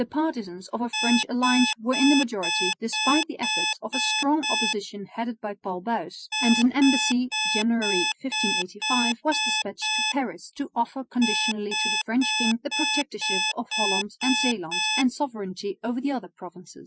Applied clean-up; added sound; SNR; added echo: classical method Wiener filter.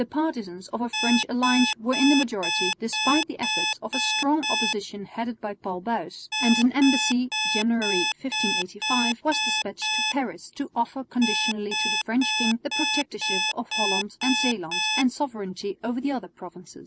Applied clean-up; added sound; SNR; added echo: none; Alarm; 0 dB; none.